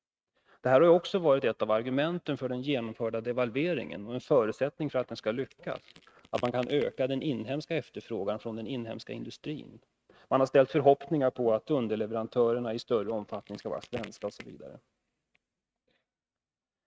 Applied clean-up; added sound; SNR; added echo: neural mask model RNNoise.